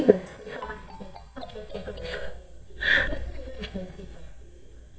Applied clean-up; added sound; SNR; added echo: neural mask model DeepFilterNet 3.